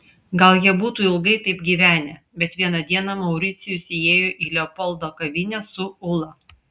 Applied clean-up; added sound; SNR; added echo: none; none; none; none.